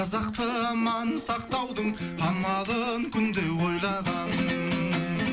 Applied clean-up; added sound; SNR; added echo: none; Sawing; 20 dB; none.